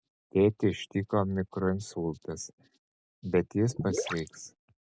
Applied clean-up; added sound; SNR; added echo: none; Gurgling / Liquid; 5 dB; none.